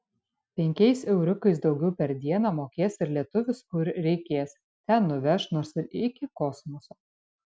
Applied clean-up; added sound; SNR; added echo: none; none; none; none.